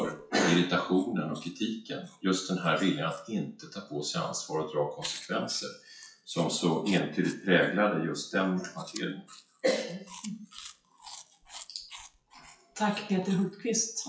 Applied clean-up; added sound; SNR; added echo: classical method WPE with log-MMSE.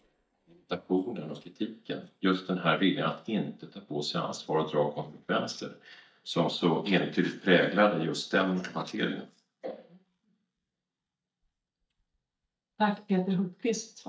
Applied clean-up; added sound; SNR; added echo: neural mask model DeepFilterNet 3.